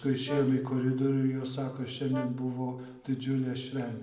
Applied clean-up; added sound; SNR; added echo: none; Brass instrument; 17 dB; reverberation time 0.8 s.